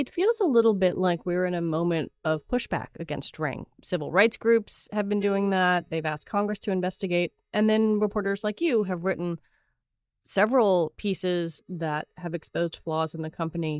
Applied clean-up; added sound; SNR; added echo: neural mask model DeepFilterNet 3.